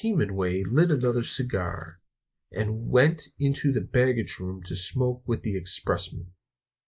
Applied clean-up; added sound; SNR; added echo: neural mask model Resemble Enhance denoiser.